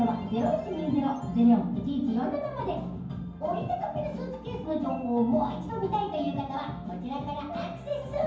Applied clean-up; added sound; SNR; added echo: none; none; none; reverberation time 0.9 s.